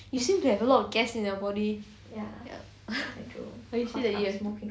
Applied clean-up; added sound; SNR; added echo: none; none; none; none.